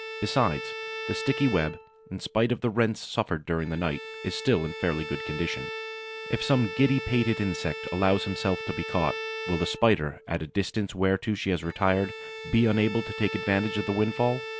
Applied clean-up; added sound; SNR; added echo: none; Bowed string instrument; 10 dB; none.